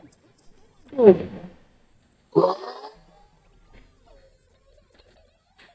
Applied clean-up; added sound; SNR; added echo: neural mask model DeepFilterNet 3.